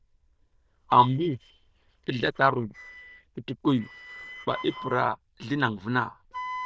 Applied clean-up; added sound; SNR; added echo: neural diffusion model UNIVERSE++.